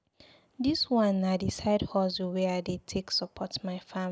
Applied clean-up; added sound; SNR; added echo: none; none; none; none.